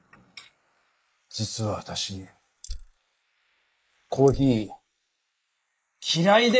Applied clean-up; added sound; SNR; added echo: neural mask model Resemble Enhance denoiser.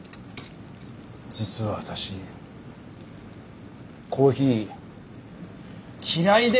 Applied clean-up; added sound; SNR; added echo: none; none; none; none.